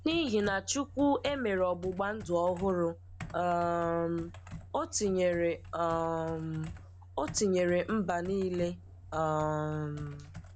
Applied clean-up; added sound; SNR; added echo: none; Computer keyboard; 15 dB; none.